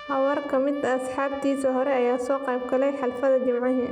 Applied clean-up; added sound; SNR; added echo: none; Trumpet; 18 dB; none.